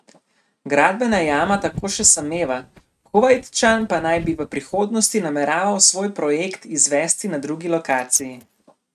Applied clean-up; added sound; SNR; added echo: neural mask model RNNoise.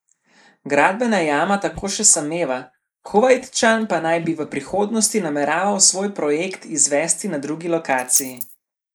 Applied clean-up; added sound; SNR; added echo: neural mask model Resemble Enhance denoiser.